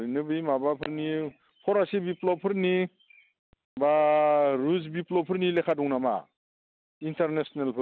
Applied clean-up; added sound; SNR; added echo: none; none; none; none.